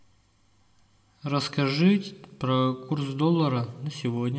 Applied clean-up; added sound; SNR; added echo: none; none; none; reverberation time 1.3 s.